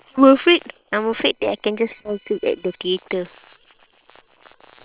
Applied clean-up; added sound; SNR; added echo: neural separator model SepFormer WHAM!.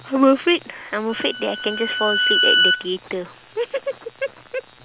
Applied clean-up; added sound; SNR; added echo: none; Bowed string instrument; -1 dB; none.